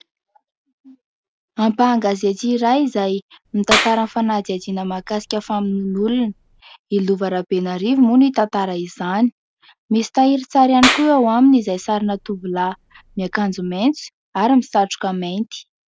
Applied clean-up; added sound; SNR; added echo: none; Clapping; 8 dB; none.